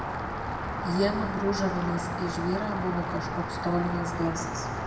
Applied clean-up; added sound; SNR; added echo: none; Rain; 1 dB; reverberation time 1.0 s.